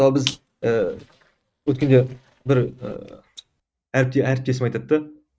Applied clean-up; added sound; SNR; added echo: neural mask model RNNoise.